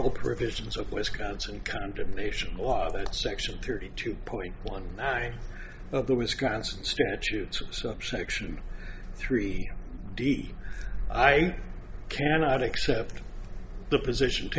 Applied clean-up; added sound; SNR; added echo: none; none; none; none.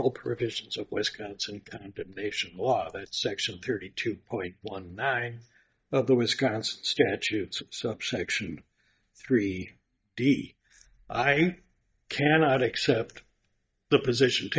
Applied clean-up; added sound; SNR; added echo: neural mask model DeepFilterNet 3.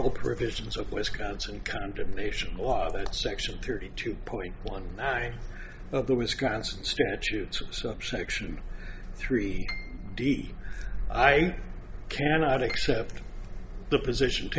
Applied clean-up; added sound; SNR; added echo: none; Piano; 18 dB; none.